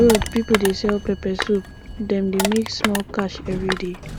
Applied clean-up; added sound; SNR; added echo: none; Sliding door + Crushing; 7 dB; none.